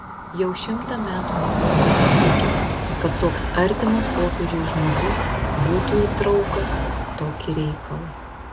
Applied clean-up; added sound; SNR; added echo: none; Train; -2 dB; none.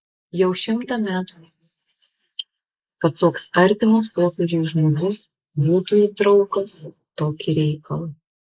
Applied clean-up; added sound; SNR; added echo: neural mask model Resemble Enhance denoiser.